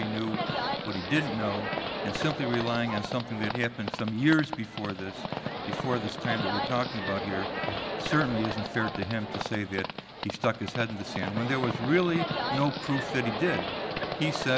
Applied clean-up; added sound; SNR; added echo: none; Livestock, farm animals, working animals; 3 dB; none.